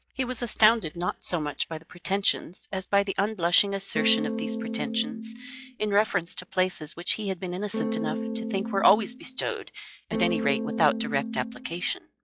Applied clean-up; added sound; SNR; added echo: classical method log-MMSE.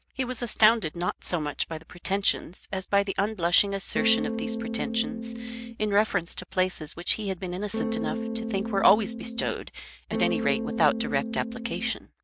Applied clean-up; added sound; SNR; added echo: none; Electric guitar / Strum; 3 dB; none.